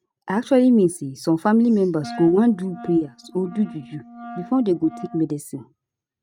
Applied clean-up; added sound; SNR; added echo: neural mask model RNNoise.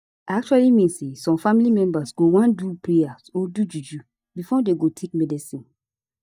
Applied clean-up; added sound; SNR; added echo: neural mask model DeepFilterNet 3.